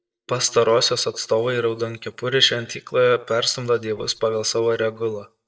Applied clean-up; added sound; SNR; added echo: neural mask model DeepFilterNet 3.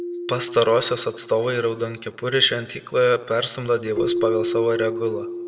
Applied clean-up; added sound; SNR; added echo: none; Keyboard (musical); 8 dB; reverberation time 0.6 s.